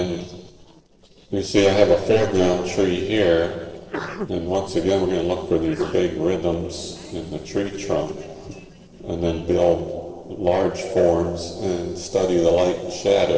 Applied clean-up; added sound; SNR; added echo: neural separator model SepFormer DNS4.